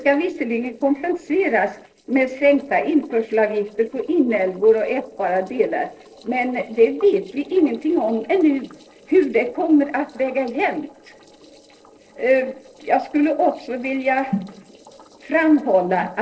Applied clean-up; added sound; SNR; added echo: neural separator model SepFormer DNS4.